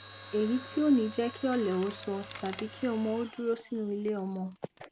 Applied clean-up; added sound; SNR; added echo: none; Mechanisms; 12 dB; none.